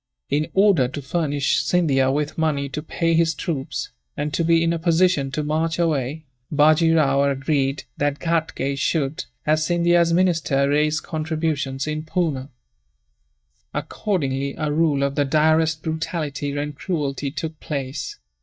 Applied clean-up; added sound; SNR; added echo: neural mask model DeepFilterNet 3.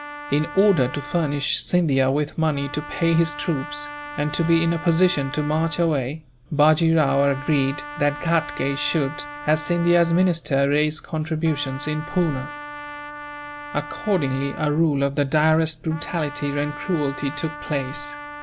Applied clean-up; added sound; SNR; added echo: none; Trumpet; 14 dB; none.